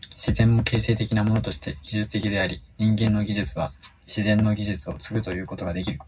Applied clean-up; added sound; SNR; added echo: none; none; none; reverberation time 0.3 s.